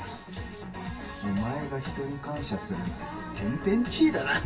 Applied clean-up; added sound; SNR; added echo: none; none; none; reverberation time 2.2 s.